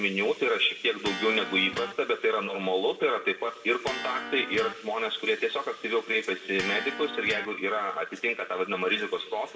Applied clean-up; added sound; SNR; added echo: none; Electric guitar; 13 dB; reverberation time 0.6 s.